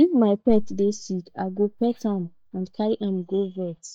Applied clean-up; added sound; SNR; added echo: neural mask model DeepFilterNet 3.